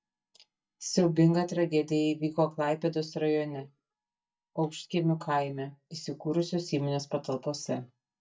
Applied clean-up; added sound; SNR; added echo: neural mask model DeepFilterNet 3.